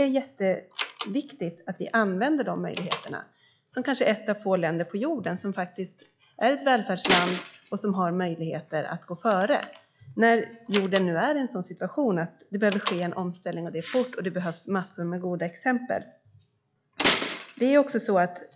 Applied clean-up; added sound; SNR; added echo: classical method log-MMSE.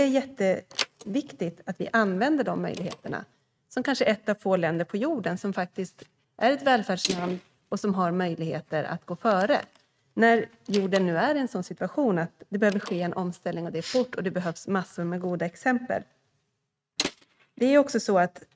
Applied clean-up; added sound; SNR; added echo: neural mask model RNNoise.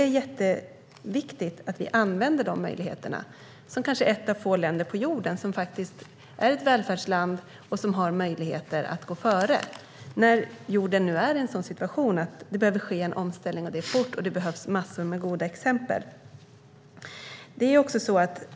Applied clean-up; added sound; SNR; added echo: none; none; none; none.